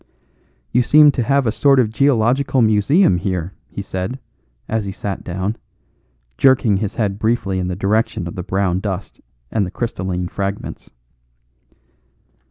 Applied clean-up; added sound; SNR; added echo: none; none; none; none.